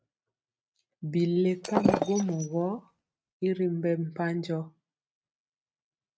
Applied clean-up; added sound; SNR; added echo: neural mask model RNNoise.